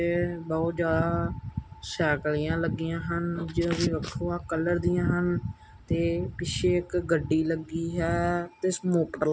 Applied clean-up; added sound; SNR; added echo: none; none; none; none.